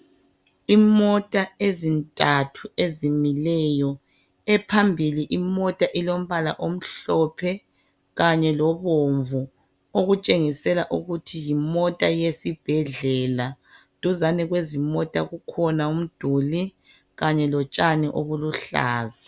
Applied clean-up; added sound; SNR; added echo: none; none; none; none.